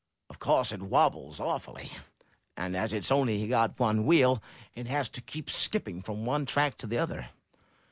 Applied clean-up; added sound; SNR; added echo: none; none; none; none.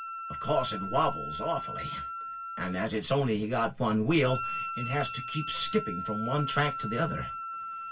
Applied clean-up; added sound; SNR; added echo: none; Wind instrument, woodwind instrument; 7 dB; reverberation time 0.2 s.